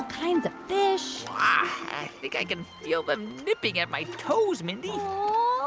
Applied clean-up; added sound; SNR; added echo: none; none; none; none.